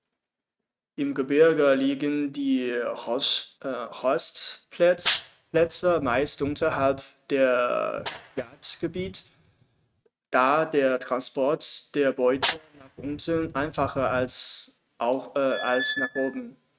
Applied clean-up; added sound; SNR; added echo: neural mask model RNNoise.